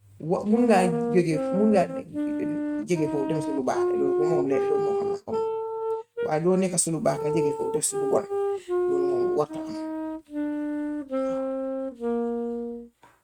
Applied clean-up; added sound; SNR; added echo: neural mask model RNNoise.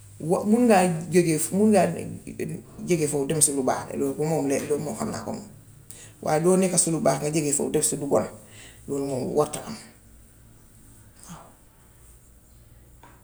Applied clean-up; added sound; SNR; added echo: none; none; none; none.